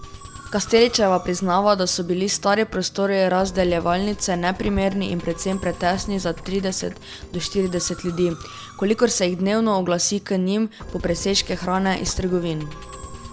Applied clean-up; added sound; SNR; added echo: none; Musical instrument; 15 dB; none.